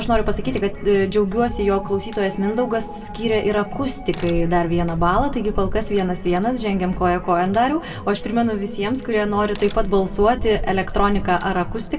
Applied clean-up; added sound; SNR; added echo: none; Crack; 8 dB; reverberation time 1.0 s.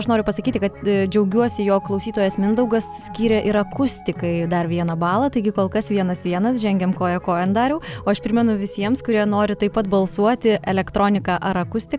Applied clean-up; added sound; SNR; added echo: none; none; none; none.